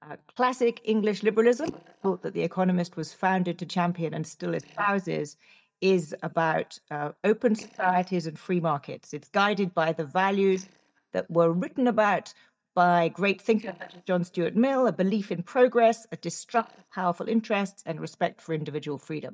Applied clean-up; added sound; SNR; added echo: neural mask model DeepFilterNet 3.